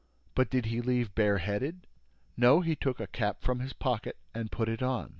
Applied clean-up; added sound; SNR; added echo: none; none; none; none.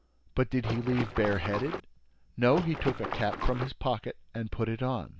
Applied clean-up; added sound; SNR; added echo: none; Water / Splash, splatter; 6 dB; none.